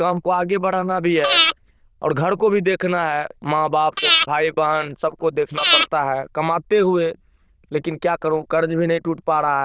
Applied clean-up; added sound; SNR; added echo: neural diffusion model UNIVERSE++.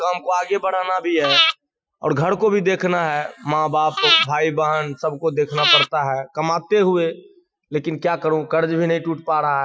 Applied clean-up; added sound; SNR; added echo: classical method Wiener filter.